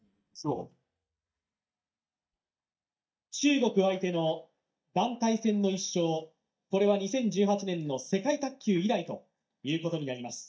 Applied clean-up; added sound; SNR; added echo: neural mask model DeepFilterNet 3.